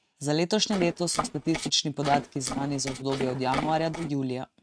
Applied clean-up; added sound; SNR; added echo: neural mask model RNNoise.